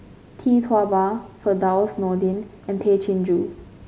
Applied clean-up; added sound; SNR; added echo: none; none; none; none.